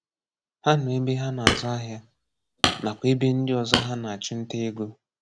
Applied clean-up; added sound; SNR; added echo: none; Hammer; 2 dB; none.